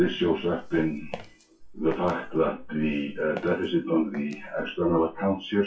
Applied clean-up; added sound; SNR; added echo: classical method WPE with log-MMSE.